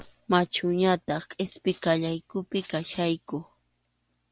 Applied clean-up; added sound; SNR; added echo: none; none; none; none.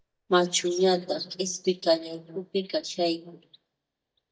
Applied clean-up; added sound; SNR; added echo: neural mask model DeepFilterNet 3.